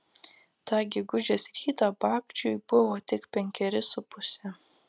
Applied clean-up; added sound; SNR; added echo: none; none; none; none.